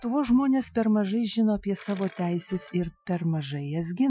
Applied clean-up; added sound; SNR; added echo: classical method Wiener filter.